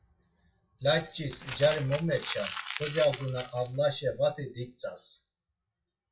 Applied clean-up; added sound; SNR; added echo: classical method WPE with log-MMSE.